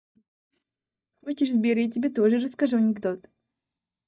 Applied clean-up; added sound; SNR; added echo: neural mask model DeepFilterNet 3.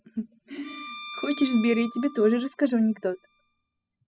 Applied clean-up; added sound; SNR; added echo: classical method spectral subtraction.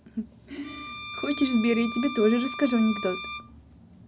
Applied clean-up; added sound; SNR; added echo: none; Bowed string instrument; 11 dB; none.